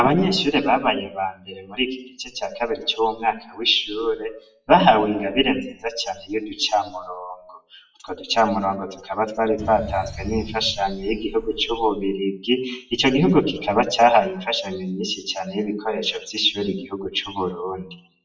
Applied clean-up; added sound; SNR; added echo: classical method WPE with log-MMSE.